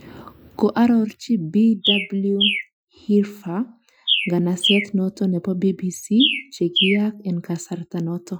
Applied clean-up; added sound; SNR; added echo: classical method Wiener filter.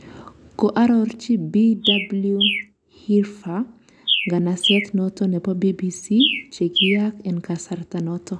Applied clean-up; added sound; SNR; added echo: none; Bird; 5 dB; none.